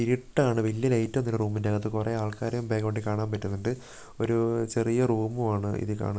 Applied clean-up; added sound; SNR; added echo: none; none; none; none.